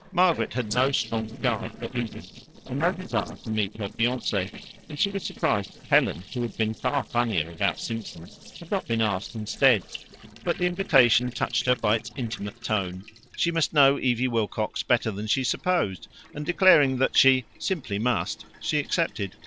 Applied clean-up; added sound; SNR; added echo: neural separator model SepFormer DNS4.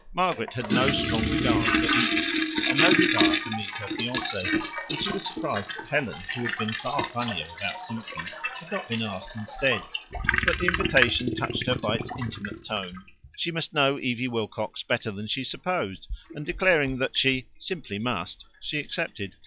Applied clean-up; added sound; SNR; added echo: classical method log-MMSE.